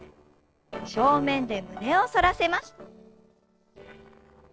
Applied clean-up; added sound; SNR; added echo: neural separator model SepFormer DNS4.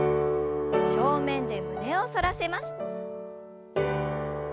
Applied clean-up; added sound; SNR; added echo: none; Knock / Wood; 17 dB; none.